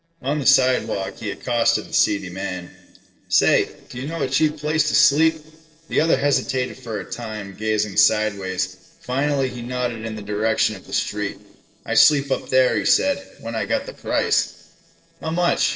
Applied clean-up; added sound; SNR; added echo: neural separator model SepFormer DNS4.